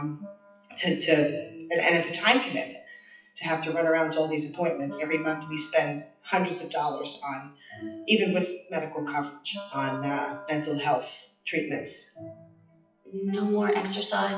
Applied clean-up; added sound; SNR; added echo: classical method WPE with log-MMSE.